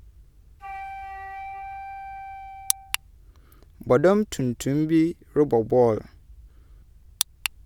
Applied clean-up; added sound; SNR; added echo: none; Wind instrument, woodwind instrument; 12 dB; none.